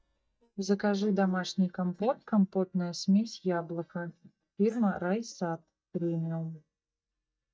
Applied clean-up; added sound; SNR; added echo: neural mask model DeepFilterNet 3.